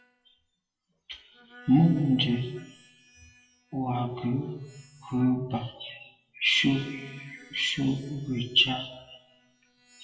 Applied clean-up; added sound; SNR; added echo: classical method WPE with log-MMSE.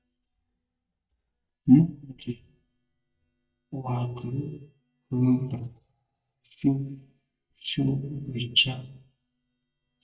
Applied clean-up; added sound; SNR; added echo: neural mask model DeepFilterNet 3.